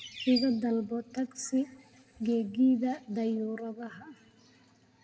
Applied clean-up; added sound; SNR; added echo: none; none; none; reverberation time 1.0 s.